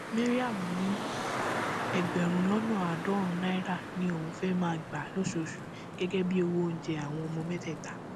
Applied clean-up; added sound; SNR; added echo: none; Traffic noise, roadway noise; 5 dB; none.